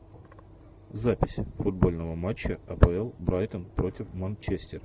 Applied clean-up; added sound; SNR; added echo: none; none; none; none.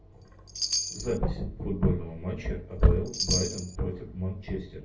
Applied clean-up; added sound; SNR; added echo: none; Chime; 5 dB; reverberation time 0.4 s.